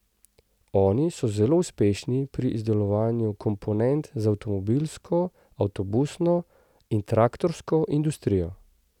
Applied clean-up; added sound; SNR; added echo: none; none; none; none.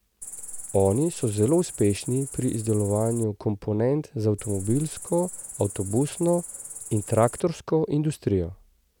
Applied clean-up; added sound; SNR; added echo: none; Cricket; 13 dB; none.